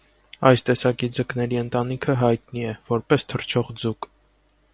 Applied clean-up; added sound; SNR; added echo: none; none; none; none.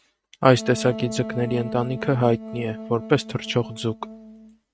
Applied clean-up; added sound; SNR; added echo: neural mask model RNNoise.